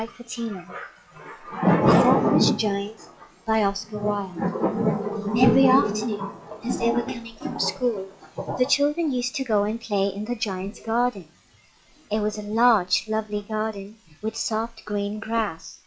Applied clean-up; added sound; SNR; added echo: classical method log-MMSE.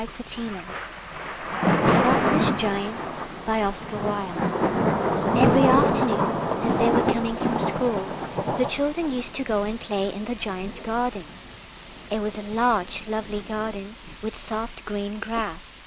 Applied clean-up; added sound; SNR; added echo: none; Thunder / Rain; -1 dB; none.